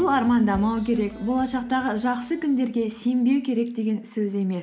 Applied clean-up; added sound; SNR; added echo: none; none; none; none.